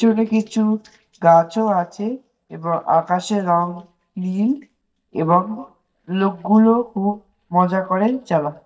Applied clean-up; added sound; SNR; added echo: neural mask model DeepFilterNet 3.